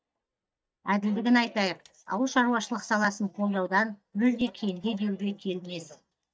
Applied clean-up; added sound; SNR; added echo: neural mask model DeepFilterNet 3.